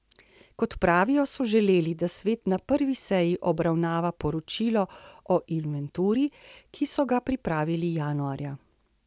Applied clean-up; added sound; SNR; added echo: none; none; none; none.